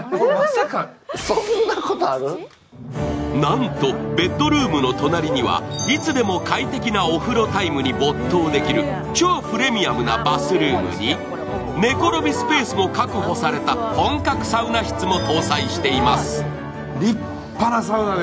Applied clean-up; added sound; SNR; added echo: none; none; none; none.